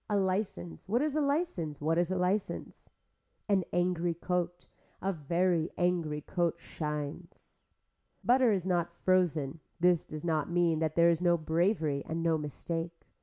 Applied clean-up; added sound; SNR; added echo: none; none; none; none.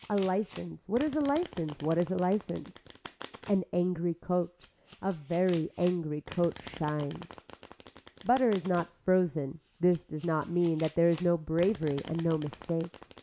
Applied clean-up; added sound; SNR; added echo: none; Domestic sounds, home sounds; 17 dB; none.